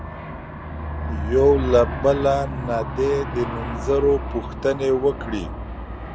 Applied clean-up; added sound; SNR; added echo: none; Aircraft; 6 dB; none.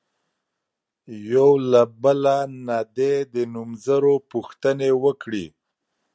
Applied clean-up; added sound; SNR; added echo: none; none; none; none.